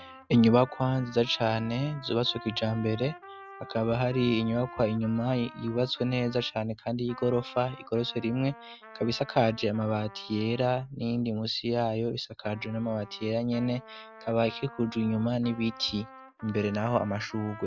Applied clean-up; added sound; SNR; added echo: none; Trumpet; 19 dB; none.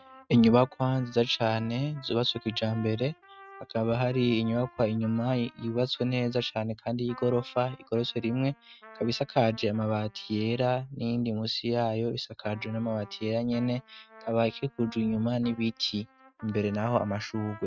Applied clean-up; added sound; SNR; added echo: neural mask model RNNoise.